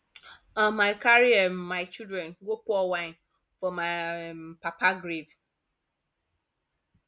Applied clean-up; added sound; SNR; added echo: none; none; none; none.